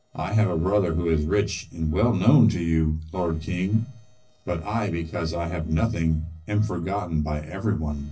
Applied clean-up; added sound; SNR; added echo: neural separator model SepFormer DNS4.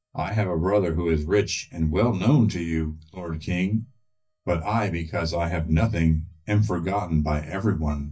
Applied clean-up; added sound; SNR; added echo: neural mask model DeepFilterNet 3.